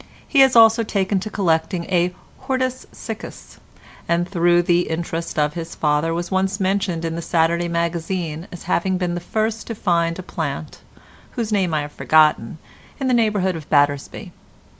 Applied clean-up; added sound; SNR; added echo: none; none; none; none.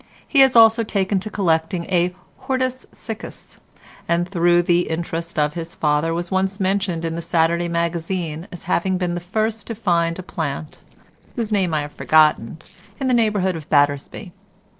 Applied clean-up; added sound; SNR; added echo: neural separator model SepFormer DNS4.